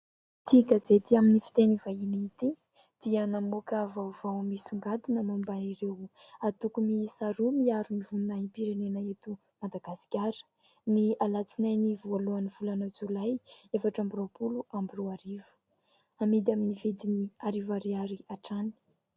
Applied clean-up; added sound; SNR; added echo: none; none; none; none.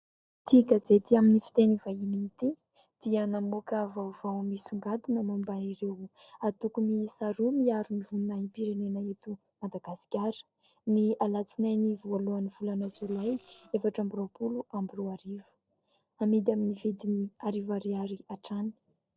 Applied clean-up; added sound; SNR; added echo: neural separator model SepFormer DNS4.